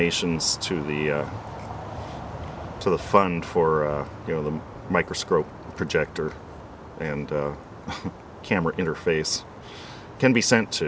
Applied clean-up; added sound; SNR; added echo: none; none; none; none.